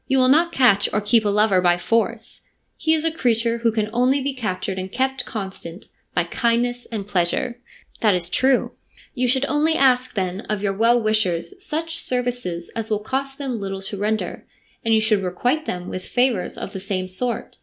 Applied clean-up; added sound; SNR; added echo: none; none; none; none.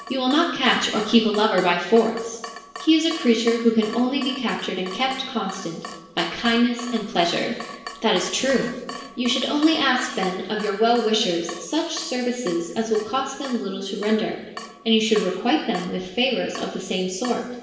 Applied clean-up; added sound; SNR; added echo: none; Drip / Water tap, faucet; 16 dB; reverberation time 1.0 s.